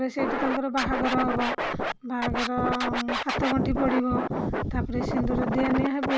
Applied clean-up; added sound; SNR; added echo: none; Scratching (performance technique); 1 dB; none.